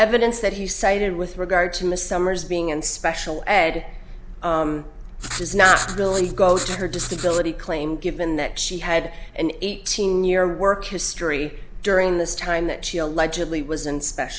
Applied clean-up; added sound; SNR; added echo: none; Writing; 8 dB; none.